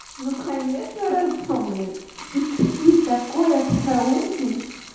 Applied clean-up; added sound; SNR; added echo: none; Bathtub (filling or washing); 18 dB; reverberation time 0.8 s.